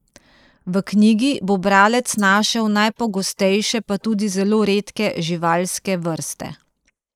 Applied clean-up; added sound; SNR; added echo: neural mask model Resemble Enhance denoiser.